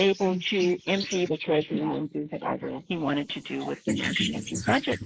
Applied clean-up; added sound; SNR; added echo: neural mask model Resemble Enhance denoiser.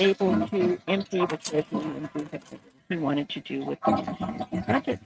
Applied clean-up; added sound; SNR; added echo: neural mask model RNNoise.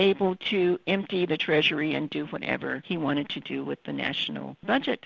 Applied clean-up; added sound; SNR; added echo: none; none; none; none.